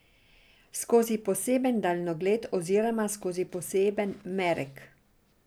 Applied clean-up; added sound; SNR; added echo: none; none; none; none.